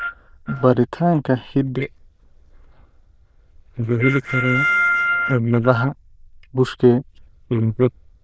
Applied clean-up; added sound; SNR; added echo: neural diffusion model UNIVERSE++.